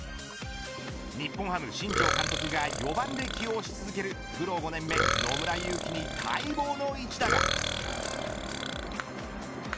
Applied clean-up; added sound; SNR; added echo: none; Burping, eructation; -1 dB; none.